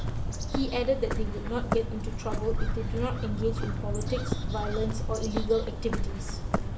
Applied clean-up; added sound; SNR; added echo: none; Bird; -2 dB; reverberation time 0.5 s.